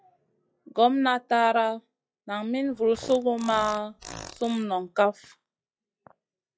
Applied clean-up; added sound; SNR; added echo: classical method log-MMSE.